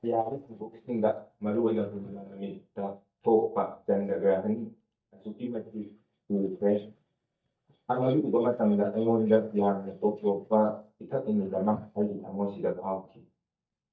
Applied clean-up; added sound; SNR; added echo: neural mask model DeepFilterNet 3.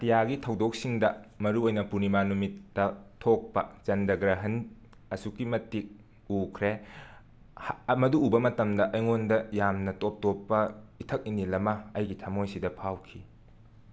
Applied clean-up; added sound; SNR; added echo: none; none; none; none.